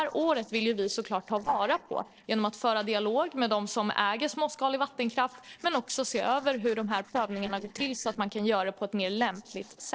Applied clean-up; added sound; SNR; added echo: neural separator model SepFormer DNS4.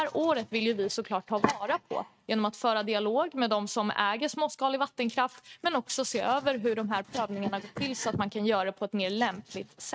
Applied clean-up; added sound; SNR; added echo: neural mask model RNNoise.